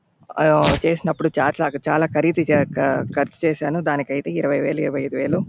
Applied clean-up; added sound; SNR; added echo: none; Tearing; 11 dB; none.